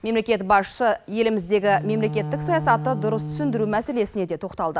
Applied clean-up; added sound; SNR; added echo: none; Wind instrument, woodwind instrument; 10 dB; none.